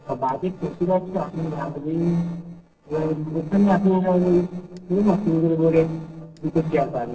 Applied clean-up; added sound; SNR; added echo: neural separator model SepFormer DNS4.